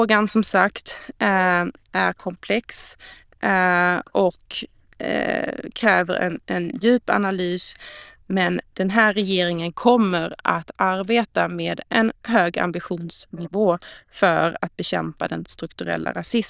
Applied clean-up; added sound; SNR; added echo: neural diffusion model UNIVERSE++.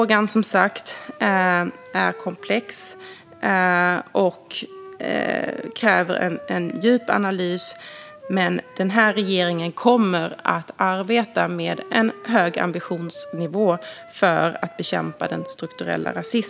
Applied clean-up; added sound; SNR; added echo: none; Wind instrument, woodwind instrument; 19 dB; none.